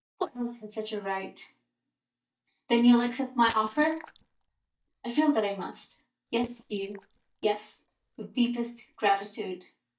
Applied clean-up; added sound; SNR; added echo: neural mask model DeepFilterNet 3.